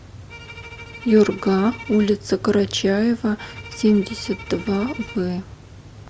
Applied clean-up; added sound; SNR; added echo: none; Bowed string instrument; 19 dB; none.